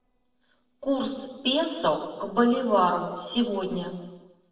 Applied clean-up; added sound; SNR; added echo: neural separator model SepFormer DNS4.